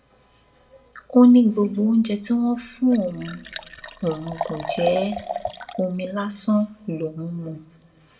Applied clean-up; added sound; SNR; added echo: none; Liquid; 14 dB; reverberation time 0.6 s.